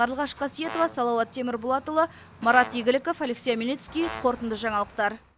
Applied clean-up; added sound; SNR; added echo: none; Brass instrument; 14 dB; none.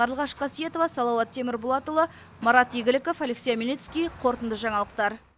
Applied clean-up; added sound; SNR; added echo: none; none; none; none.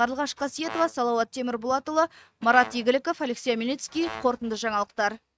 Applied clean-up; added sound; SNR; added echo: neural mask model RNNoise.